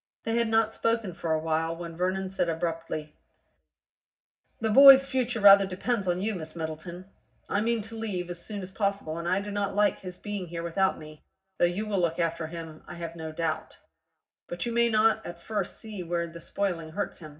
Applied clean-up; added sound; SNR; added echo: none; none; none; reverberation time 0.4 s.